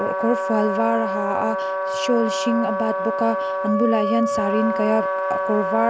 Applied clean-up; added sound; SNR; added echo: none; Wind instrument, woodwind instrument; 1 dB; none.